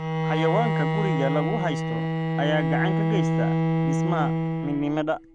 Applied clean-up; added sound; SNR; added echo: none; Bowed string instrument; -4 dB; none.